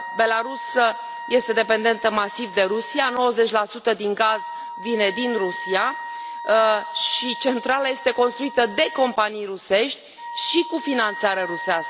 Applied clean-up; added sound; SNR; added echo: none; Wind instrument, woodwind instrument; 12 dB; none.